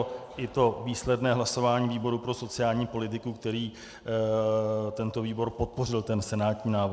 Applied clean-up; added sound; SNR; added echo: none; none; none; none.